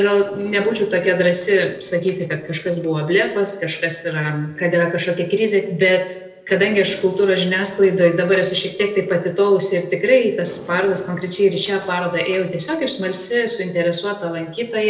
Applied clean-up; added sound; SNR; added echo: neural separator model SepFormer DNS4.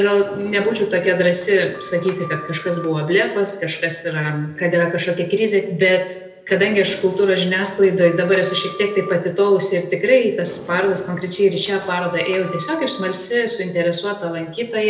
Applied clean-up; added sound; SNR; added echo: none; Sliding door; 18 dB; reverberation time 0.8 s.